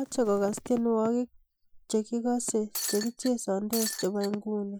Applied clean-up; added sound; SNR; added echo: classical method Wiener filter.